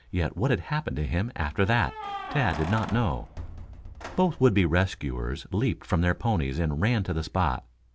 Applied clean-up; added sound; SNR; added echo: none; Keys jangling; 16 dB; none.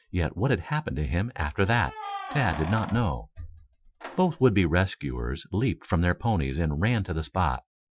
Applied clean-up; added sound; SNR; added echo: classical method Wiener filter.